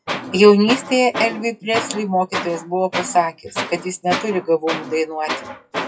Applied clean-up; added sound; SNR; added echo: classical method WPE with log-MMSE.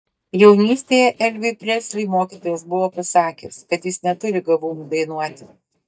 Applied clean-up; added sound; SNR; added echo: neural mask model DeepFilterNet 3.